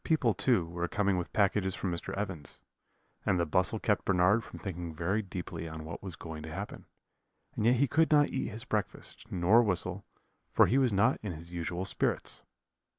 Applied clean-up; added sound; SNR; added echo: none; none; none; none.